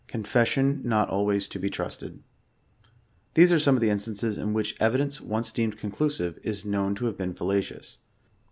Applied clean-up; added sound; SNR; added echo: none; none; none; none.